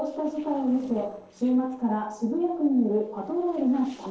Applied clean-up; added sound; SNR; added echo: neural separator model SepFormer DNS4.